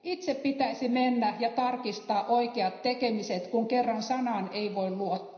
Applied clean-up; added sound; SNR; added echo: none; none; none; reverberation time 0.9 s.